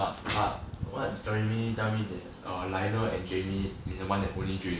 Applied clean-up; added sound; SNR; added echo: none; none; none; none.